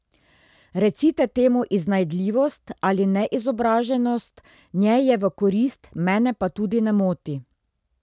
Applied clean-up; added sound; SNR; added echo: none; none; none; none.